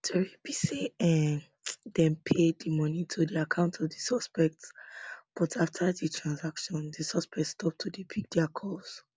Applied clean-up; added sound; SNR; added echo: none; none; none; none.